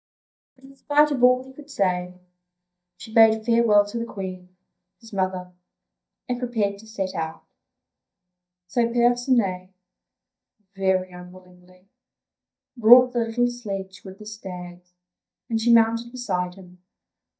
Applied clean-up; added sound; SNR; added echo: neural mask model DeepFilterNet 3.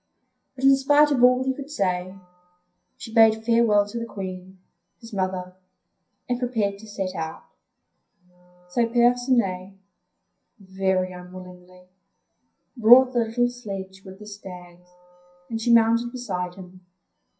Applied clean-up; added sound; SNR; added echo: classical method WPE with log-MMSE.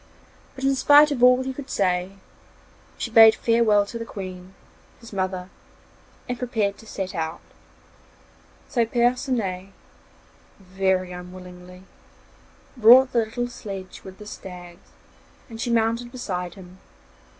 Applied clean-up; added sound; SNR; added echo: none; none; none; none.